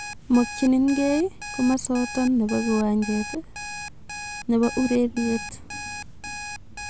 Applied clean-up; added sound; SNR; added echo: none; Alarm; 11 dB; none.